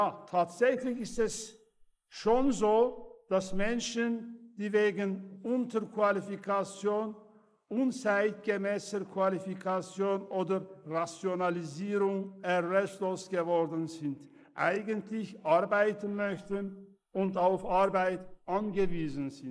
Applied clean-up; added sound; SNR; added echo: neural mask model Resemble Enhance denoiser.